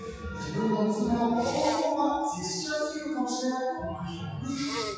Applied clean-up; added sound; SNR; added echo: classical method WPE with log-MMSE.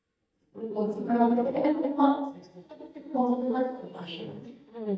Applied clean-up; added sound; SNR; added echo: neural mask model DeepFilterNet 3.